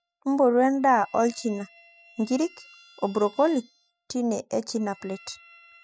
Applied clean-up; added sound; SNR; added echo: classical method spectral subtraction.